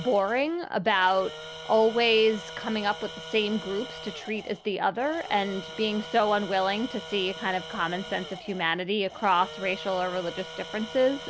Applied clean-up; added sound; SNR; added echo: none; Tools; 14 dB; none.